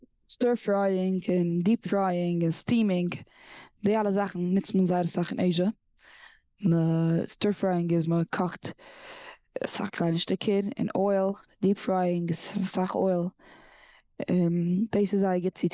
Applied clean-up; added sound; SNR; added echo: neural mask model Resemble Enhance denoiser.